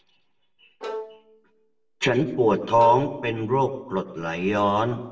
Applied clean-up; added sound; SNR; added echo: none; Bowed string instrument; 15 dB; reverberation time 0.7 s.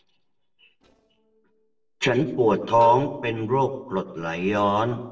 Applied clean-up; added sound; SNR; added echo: neural separator model SepFormer DNS4.